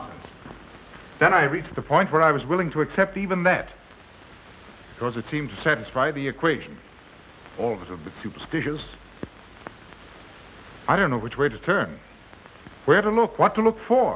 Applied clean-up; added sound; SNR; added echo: none; none; none; none.